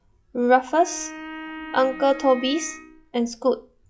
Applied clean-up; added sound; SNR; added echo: classical method log-MMSE.